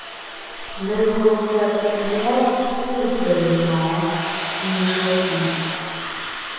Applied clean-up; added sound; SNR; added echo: none; Domestic sounds, home sounds; 5 dB; reverberation time 2.2 s.